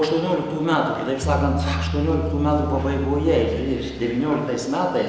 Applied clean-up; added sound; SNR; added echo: none; Bass guitar; 6 dB; none.